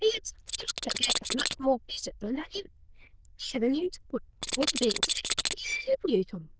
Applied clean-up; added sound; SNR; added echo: neural diffusion model UNIVERSE++.